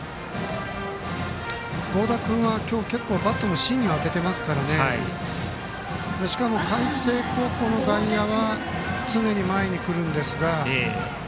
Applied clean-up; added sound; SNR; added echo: none; none; none; none.